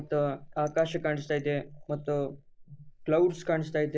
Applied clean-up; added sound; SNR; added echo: neural mask model Resemble Enhance denoiser.